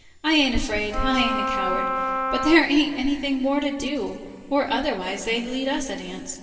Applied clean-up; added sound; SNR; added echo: none; Wind instrument, woodwind instrument; 3 dB; reverberation time 2.8 s.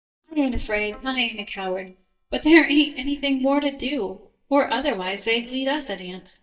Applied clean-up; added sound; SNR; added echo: neural mask model DeepFilterNet 3.